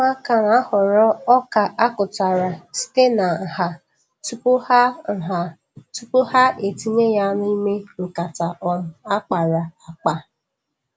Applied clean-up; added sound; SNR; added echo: none; none; none; none.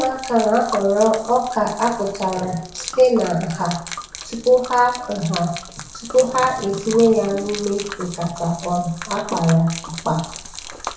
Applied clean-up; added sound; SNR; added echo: none; Gurgling / Liquid; 13 dB; reverberation time 0.6 s.